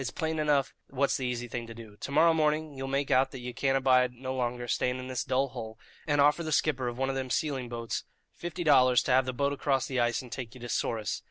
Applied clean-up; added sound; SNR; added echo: none; none; none; none.